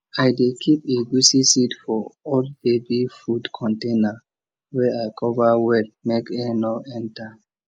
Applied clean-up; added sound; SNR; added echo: neural mask model Resemble Enhance denoiser.